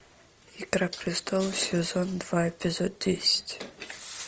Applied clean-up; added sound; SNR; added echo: none; none; none; none.